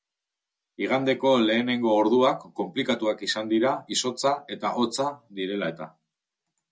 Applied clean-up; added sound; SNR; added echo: none; none; none; none.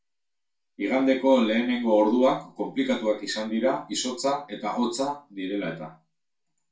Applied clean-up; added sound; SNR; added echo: none; none; none; reverberation time 0.3 s.